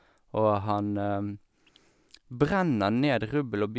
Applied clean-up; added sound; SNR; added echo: none; none; none; none.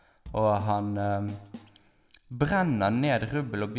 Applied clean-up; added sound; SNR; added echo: none; Drum / Drum kit; 20 dB; reverberation time 0.8 s.